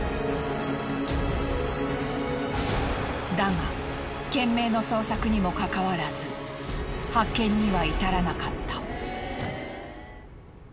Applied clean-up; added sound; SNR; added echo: none; none; none; none.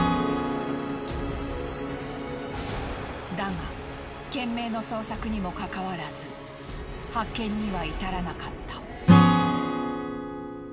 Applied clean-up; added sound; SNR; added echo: none; Acoustic guitar / Strum; -4 dB; none.